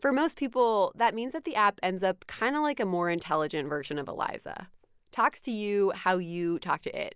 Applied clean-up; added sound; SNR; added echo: none; none; none; none.